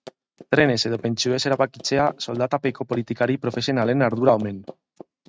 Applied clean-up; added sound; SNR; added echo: neural mask model RNNoise.